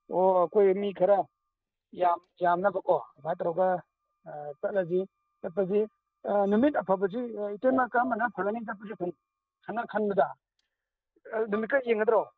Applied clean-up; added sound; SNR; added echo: neural mask model DeepFilterNet 3.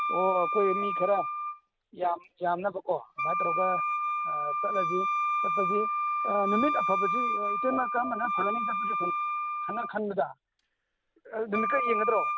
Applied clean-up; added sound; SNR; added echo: none; Wind instrument, woodwind instrument; -1 dB; none.